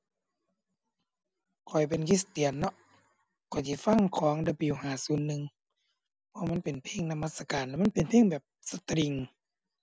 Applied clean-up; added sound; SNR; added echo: none; none; none; none.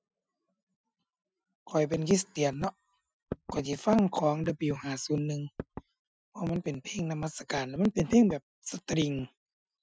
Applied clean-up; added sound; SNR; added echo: classical method Wiener filter.